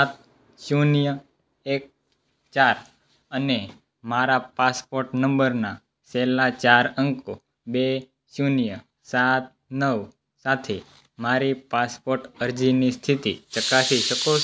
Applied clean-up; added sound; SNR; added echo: none; none; none; none.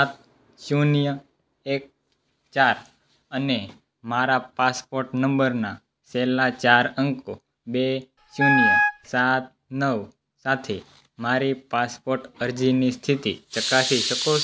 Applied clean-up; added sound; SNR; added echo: none; Wind instrument, woodwind instrument; -3 dB; none.